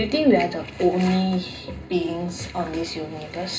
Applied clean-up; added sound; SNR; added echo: none; none; none; reverberation time 0.2 s.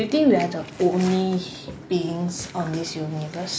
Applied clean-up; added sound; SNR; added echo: none; none; none; none.